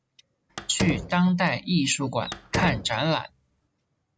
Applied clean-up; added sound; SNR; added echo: none; Slam; 8 dB; none.